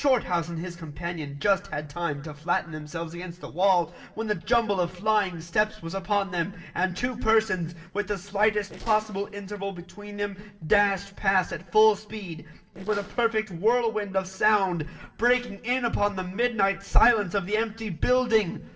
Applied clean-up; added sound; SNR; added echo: neural separator model SepFormer DNS4.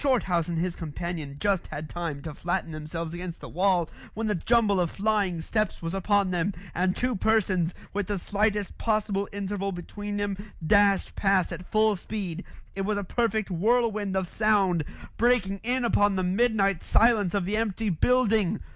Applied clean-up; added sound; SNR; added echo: none; none; none; none.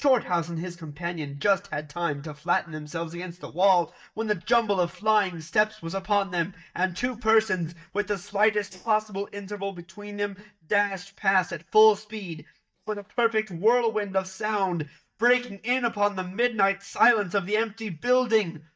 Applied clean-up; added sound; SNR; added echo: neural mask model DeepFilterNet 3.